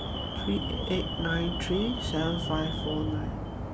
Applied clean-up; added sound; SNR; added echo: none; Alarm; 1 dB; none.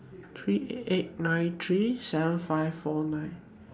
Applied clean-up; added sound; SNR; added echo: none; none; none; none.